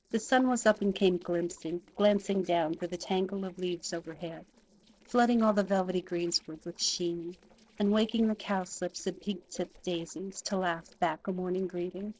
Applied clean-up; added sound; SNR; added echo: neural separator model SepFormer DNS4.